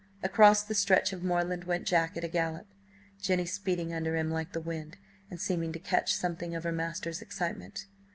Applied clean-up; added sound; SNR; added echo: none; none; none; none.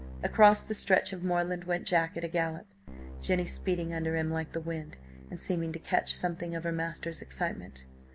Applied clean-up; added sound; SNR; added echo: none; Keyboard (musical); 16 dB; none.